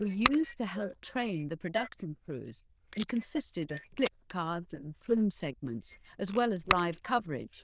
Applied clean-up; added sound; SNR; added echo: neural diffusion model UNIVERSE++.